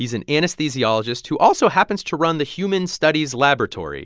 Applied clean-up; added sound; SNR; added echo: none; none; none; none.